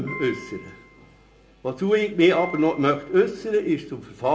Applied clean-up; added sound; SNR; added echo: none; Piano; 18 dB; reverberation time 0.6 s.